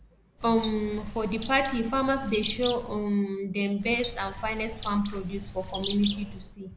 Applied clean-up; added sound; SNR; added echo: none; Bird; 9 dB; none.